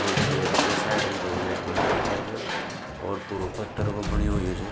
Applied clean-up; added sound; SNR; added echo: none; Crushing; -4 dB; none.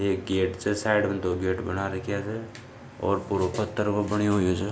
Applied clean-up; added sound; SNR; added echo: none; none; none; none.